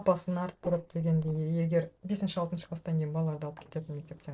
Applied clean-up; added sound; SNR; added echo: neural separator model SepFormer DNS4.